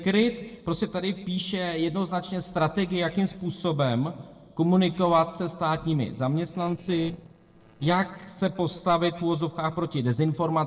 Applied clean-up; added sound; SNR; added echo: neural separator model SepFormer DNS4.